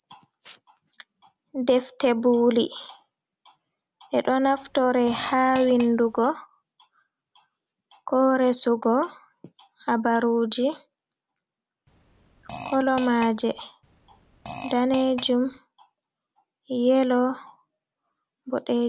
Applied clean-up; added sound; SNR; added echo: none; Fart; 14 dB; none.